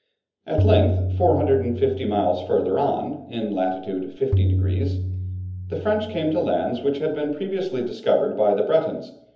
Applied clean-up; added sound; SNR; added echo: none; Tabla; 3 dB; reverberation time 0.7 s.